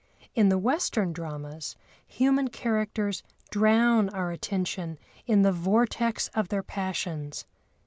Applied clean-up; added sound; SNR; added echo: none; none; none; none.